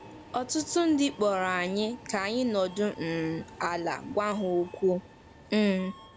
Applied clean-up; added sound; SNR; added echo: none; Subway, metro, underground; 19 dB; none.